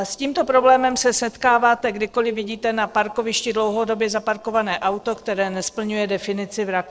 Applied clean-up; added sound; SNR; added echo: neural separator model SepFormer DNS4.